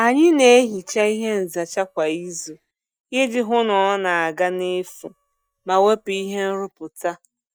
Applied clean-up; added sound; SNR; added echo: neural mask model DeepFilterNet 3.